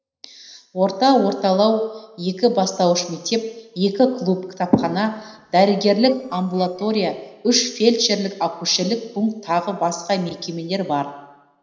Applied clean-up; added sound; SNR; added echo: neural separator model SepFormer DNS4.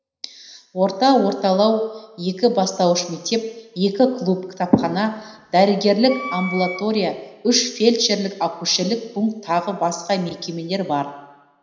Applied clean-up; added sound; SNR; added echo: none; Wind instrument, woodwind instrument; 11 dB; reverberation time 0.9 s.